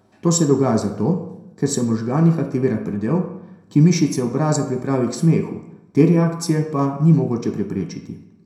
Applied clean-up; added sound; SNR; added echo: none; none; none; reverberation time 0.5 s.